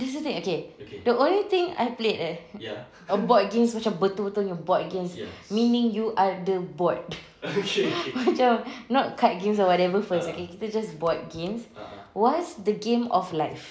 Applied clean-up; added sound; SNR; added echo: none; none; none; none.